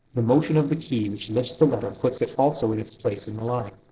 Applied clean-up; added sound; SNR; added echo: neural separator model SepFormer DNS4.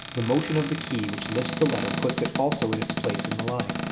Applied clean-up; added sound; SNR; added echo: none; Cupboard open or close; -2 dB; reverberation time 2.6 s.